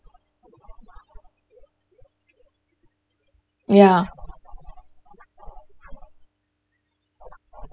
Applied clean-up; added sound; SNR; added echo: classical method spectral subtraction.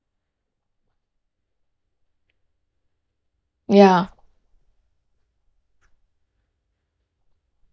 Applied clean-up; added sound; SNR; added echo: neural mask model DeepFilterNet 3.